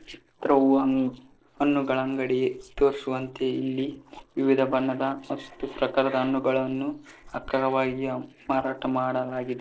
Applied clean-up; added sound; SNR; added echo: neural separator model SepFormer DNS4.